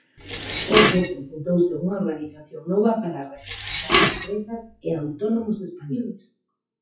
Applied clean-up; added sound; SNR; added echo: classical method WPE with log-MMSE.